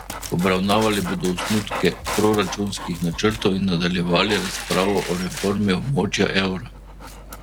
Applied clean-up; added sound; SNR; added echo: none; Dog; 10 dB; none.